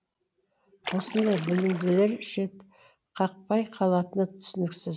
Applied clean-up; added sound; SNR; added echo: none; Splash, splatter; 11 dB; none.